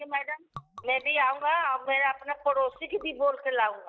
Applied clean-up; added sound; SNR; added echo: neural mask model DeepFilterNet 3.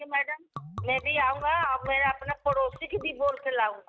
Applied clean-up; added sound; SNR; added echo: neural mask model RNNoise.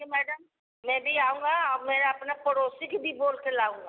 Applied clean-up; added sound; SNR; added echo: none; none; none; none.